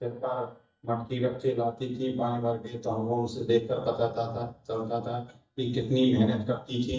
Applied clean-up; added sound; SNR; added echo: neural mask model DeepFilterNet 3.